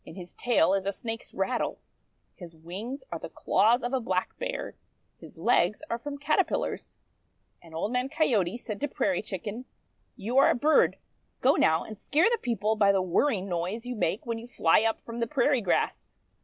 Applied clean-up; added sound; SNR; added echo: none; none; none; none.